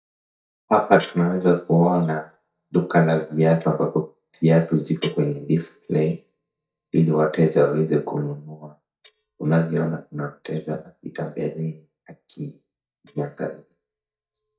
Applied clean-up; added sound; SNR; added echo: neural mask model DeepFilterNet 3.